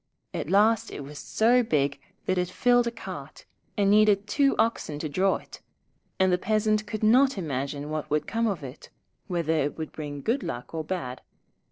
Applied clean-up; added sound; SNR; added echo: neural separator model SepFormer DNS4.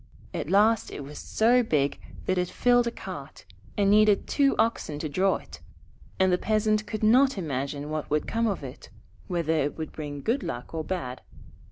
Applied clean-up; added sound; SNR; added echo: none; Wind; 16 dB; none.